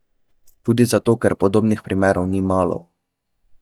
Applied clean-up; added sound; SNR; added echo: neural mask model DeepFilterNet 3.